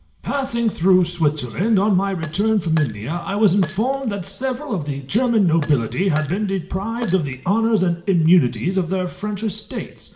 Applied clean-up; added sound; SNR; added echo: none; Glass; 19 dB; reverberation time 1.5 s.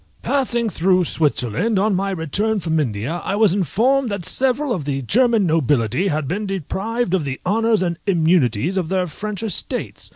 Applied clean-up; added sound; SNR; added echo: none; none; none; none.